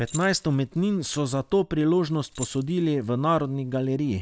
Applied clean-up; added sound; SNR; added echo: none; Keys jangling; 19 dB; none.